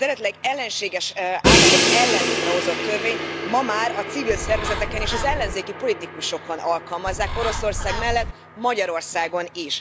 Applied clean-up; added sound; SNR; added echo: none; Bird + Crash cymbal; -1 dB; none.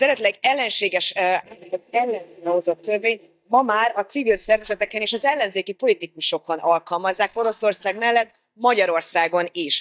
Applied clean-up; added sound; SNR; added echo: neural mask model DeepFilterNet 3.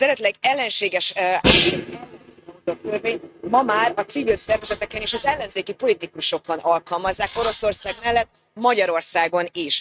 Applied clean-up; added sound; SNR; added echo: neural mask model RNNoise.